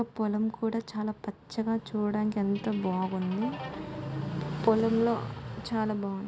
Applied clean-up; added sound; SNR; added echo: none; Guitar; 15 dB; none.